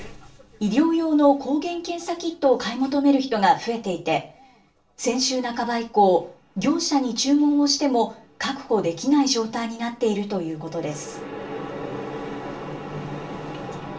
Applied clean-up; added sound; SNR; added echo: none; none; none; reverberation time 0.3 s.